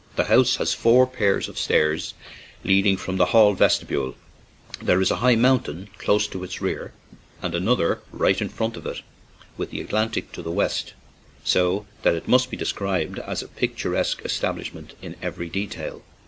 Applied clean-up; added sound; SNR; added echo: none; none; none; none.